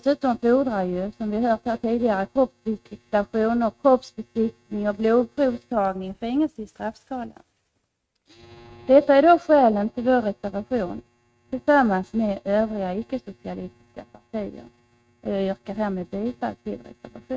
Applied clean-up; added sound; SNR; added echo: neural mask model RNNoise.